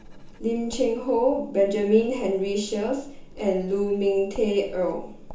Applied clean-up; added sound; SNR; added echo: none; Writing; 16 dB; reverberation time 0.7 s.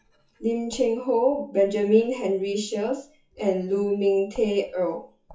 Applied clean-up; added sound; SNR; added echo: classical method WPE with log-MMSE.